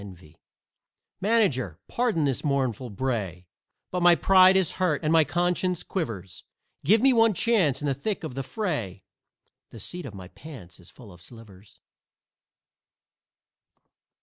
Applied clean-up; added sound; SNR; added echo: none; none; none; none.